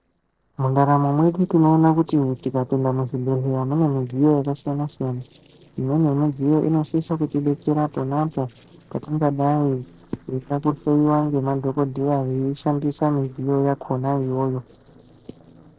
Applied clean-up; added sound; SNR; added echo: neural separator model SepFormer DNS4.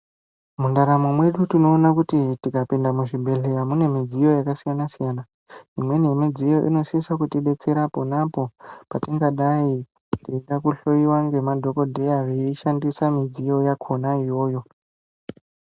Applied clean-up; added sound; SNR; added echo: none; none; none; none.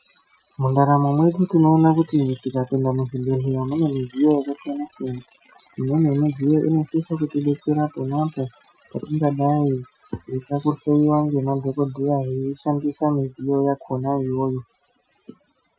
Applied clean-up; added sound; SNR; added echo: classical method Wiener filter.